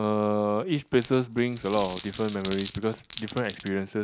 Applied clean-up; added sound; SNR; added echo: none; Glass; 17 dB; none.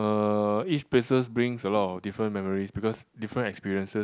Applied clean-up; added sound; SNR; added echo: none; none; none; none.